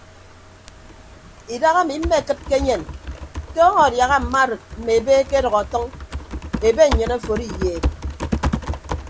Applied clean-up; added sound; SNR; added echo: none; Typing; 8 dB; none.